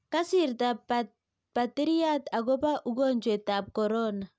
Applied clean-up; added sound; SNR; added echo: none; none; none; none.